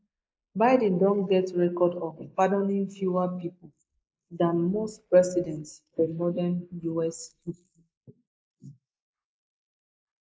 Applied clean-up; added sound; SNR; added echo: neural mask model Resemble Enhance denoiser.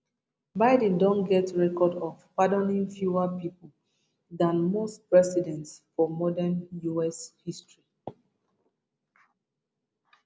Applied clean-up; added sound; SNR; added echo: none; none; none; none.